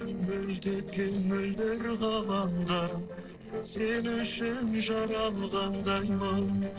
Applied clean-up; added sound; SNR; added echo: neural separator model SepFormer DNS4.